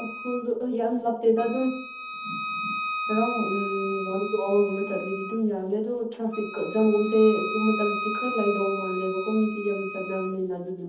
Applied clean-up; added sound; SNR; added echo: none; Wind instrument, woodwind instrument; 8 dB; reverberation time 0.7 s.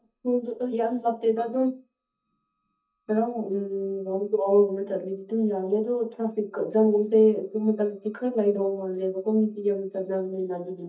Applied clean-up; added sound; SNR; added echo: neural mask model DeepFilterNet 3.